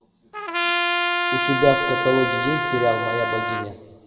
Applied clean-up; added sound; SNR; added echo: none; Trumpet; -1 dB; reverberation time 1.4 s.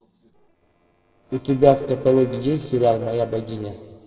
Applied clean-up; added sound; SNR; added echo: neural separator model SepFormer DNS4.